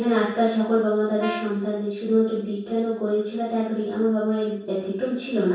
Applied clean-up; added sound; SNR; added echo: none; Brass instrument; 11 dB; reverberation time 0.7 s.